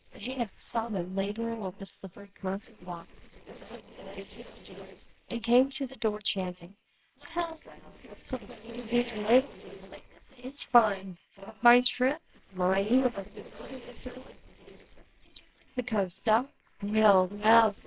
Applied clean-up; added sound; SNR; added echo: neural separator model SepFormer WHAMR!.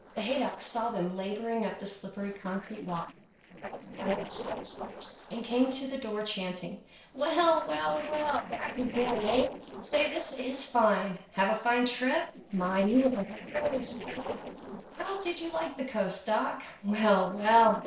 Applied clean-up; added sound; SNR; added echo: neural separator model SepFormer DNS4.